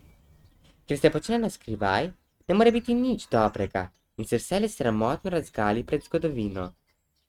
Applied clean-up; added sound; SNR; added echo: neural mask model RNNoise.